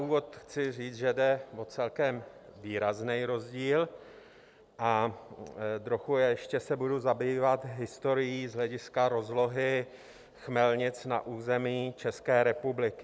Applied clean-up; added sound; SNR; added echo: none; none; none; none.